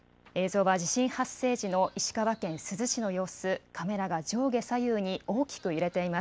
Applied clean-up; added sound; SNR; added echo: none; none; none; none.